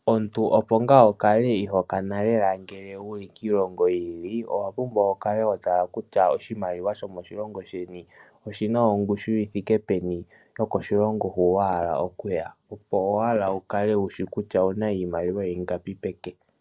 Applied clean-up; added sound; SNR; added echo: none; none; none; none.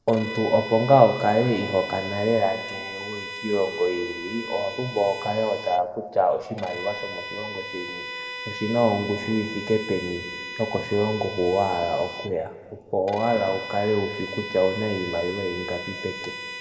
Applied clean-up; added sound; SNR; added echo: none; Bowed string instrument; 11 dB; reverberation time 1.5 s.